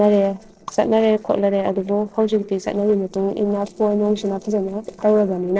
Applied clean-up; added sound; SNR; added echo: neural separator model SepFormer DNS4.